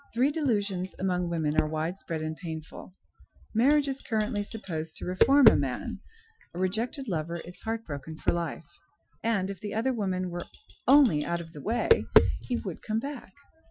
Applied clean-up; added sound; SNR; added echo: classical method Wiener filter.